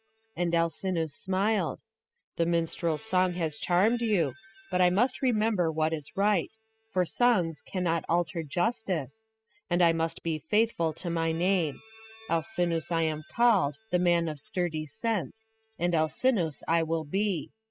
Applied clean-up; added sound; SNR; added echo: classical method spectral subtraction.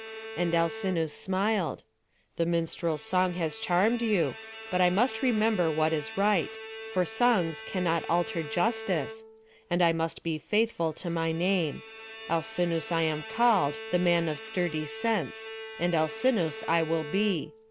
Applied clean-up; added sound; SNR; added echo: none; Bowed string instrument; 13 dB; none.